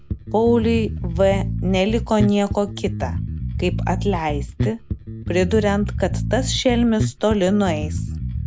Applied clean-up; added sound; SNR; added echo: none; Bass guitar; 4 dB; none.